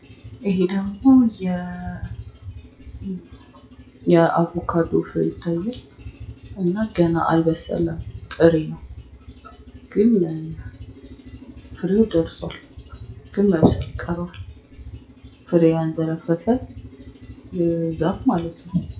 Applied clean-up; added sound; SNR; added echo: classical method WPE with log-MMSE.